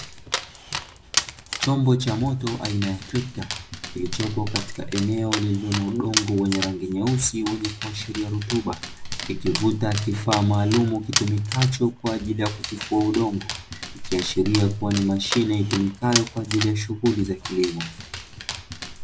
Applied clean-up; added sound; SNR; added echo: none; Dog; 7 dB; none.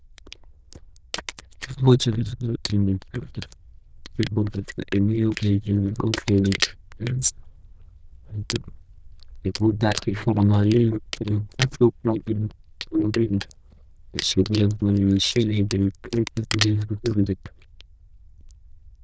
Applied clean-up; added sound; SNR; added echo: neural diffusion model UNIVERSE++.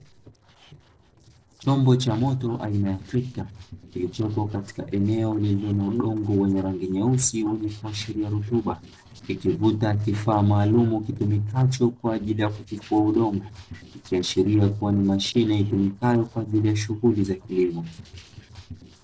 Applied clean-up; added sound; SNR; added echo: neural separator model SepFormer DNS4.